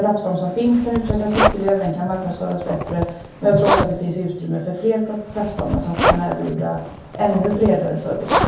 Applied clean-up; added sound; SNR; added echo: none; Zipper (clothing); 4 dB; reverberation time 0.6 s.